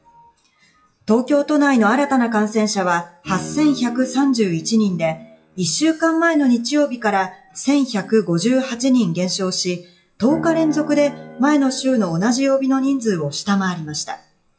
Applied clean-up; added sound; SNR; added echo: classical method WPE with log-MMSE.